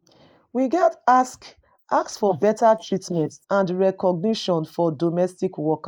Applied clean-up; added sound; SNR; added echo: neural mask model Resemble Enhance denoiser.